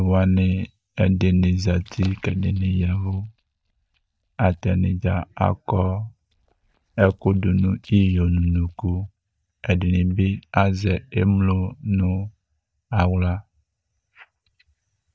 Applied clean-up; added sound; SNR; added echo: neural mask model DeepFilterNet 3.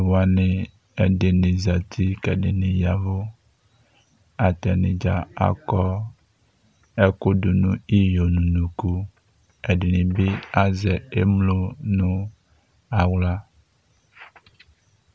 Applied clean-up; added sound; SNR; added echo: none; none; none; none.